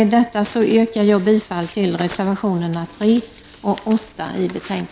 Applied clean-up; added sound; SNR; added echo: none; none; none; none.